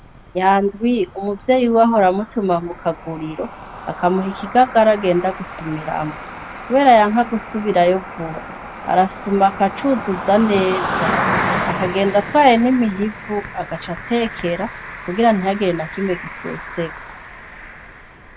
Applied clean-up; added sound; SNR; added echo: none; Cricket; 10 dB; none.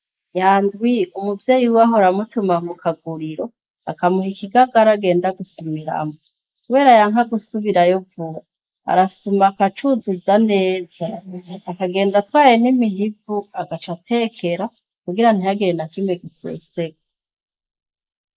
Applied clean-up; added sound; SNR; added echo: neural mask model Resemble Enhance denoiser.